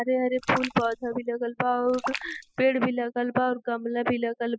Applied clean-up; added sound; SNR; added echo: classical method spectral subtraction.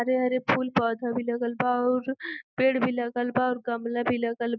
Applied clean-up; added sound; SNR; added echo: none; none; none; none.